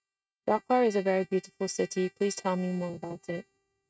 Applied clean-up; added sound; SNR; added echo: neural mask model RNNoise.